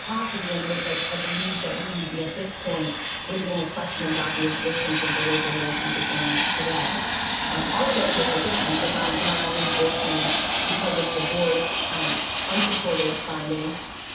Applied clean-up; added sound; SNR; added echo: none; Fixed-wing aircraft, airplane; -3 dB; reverberation time 0.5 s.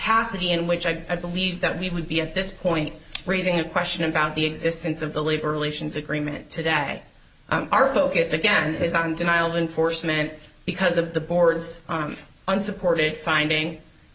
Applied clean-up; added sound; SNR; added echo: none; none; none; none.